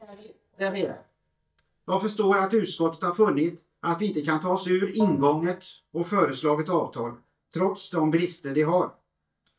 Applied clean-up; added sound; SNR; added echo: neural mask model DeepFilterNet 3.